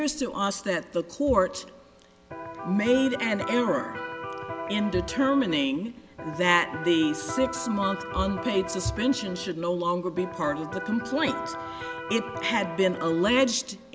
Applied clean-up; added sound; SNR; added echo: none; Electric guitar; 9 dB; none.